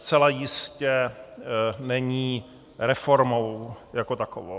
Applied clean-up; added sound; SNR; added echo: none; none; none; none.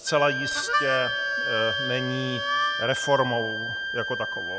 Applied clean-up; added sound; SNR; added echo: none; Harmonica + Wind instrument, woodwind instrument; 0 dB; none.